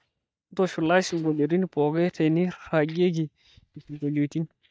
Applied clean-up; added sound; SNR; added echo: neural mask model DeepFilterNet 3.